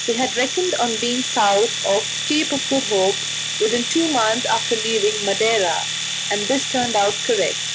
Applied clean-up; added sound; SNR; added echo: none; Domestic sounds, home sounds; 3 dB; none.